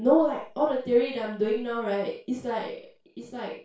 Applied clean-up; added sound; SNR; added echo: none; none; none; reverberation time 0.3 s.